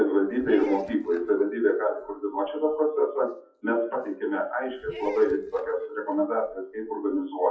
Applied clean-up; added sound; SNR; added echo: classical method WPE with log-MMSE.